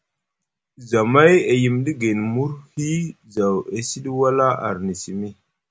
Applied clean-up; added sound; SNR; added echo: none; none; none; none.